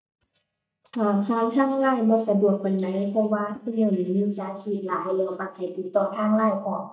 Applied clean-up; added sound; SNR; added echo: neural mask model DeepFilterNet 3.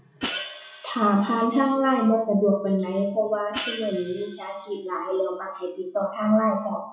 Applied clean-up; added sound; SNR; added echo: classical method WPE with log-MMSE.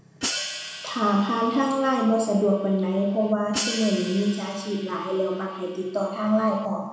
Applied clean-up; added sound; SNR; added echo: none; Hi-hat; 12 dB; reverberation time 1.0 s.